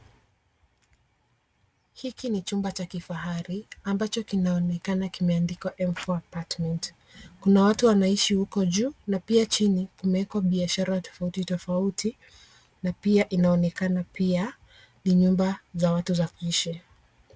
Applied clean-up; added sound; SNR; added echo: none; none; none; none.